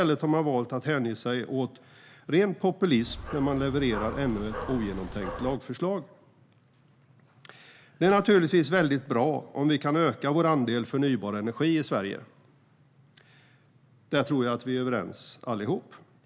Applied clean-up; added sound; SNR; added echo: none; Dog; 10 dB; none.